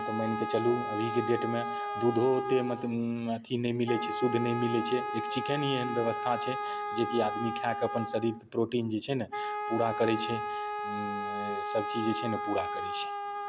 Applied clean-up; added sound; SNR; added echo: none; Wind instrument, woodwind instrument; 4 dB; none.